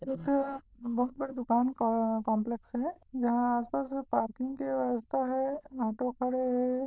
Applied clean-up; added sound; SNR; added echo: neural diffusion model UNIVERSE++.